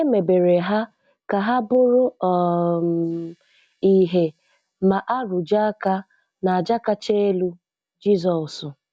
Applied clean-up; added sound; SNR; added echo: none; none; none; none.